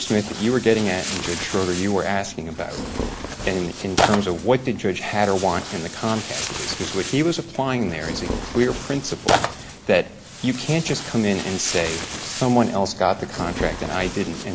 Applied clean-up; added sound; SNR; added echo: none; Tearing; 6 dB; none.